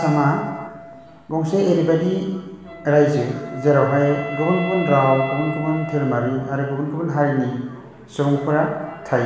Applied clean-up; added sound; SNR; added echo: none; Wind instrument, woodwind instrument; 13 dB; reverberation time 1.2 s.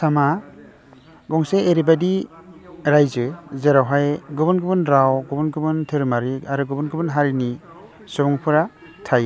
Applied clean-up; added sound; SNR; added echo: none; none; none; none.